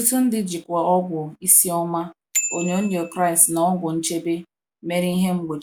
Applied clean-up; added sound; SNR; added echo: none; Bicycle bell; 11 dB; none.